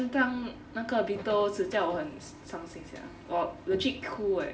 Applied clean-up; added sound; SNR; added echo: none; Buzz; 18 dB; reverberation time 1.6 s.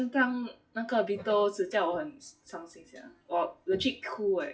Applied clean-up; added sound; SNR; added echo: classical method WPE with log-MMSE.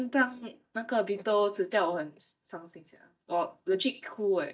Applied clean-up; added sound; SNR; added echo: neural mask model DeepFilterNet 3.